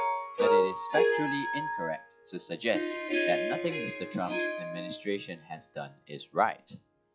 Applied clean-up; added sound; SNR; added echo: classical method log-MMSE.